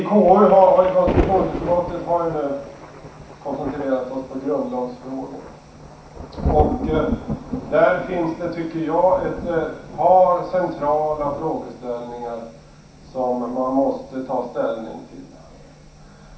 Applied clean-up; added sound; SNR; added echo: none; Thunder; 9 dB; reverberation time 0.7 s.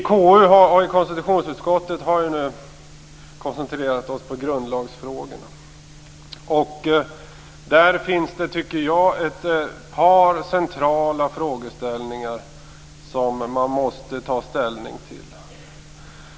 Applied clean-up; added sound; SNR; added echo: none; none; none; none.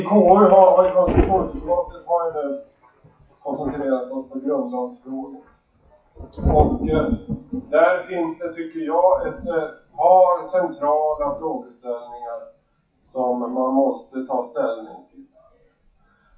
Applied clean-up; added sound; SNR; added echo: classical method WPE with log-MMSE.